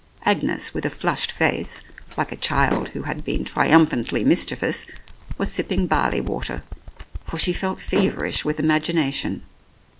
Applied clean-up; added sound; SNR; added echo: none; Slam + Bird; 10 dB; none.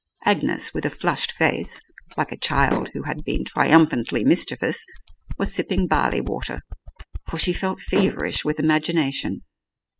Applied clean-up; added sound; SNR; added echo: classical method spectral subtraction.